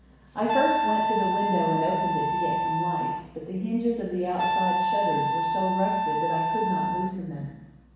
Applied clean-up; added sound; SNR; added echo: none; Wind instrument, woodwind instrument; -2 dB; reverberation time 1.1 s.